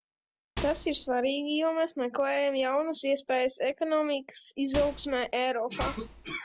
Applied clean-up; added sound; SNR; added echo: none; Microwave oven; 9 dB; none.